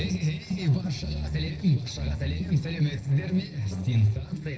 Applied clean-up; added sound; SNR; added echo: neural separator model SepFormer DNS4.